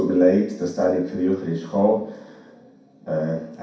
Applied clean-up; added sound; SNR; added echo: none; none; none; reverberation time 0.6 s.